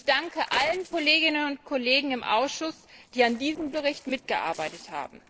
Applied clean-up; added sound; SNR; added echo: neural separator model SepFormer DNS4.